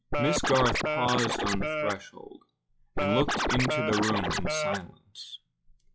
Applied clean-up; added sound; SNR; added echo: classical method log-MMSE.